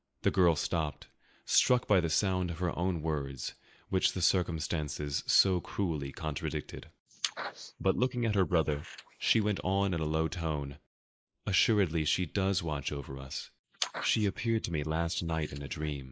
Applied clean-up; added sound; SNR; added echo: neural mask model Resemble Enhance denoiser.